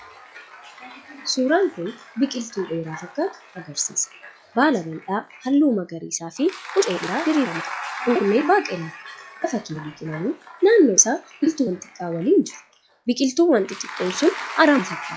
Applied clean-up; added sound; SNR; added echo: classical method log-MMSE.